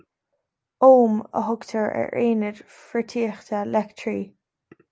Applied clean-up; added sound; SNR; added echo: none; none; none; none.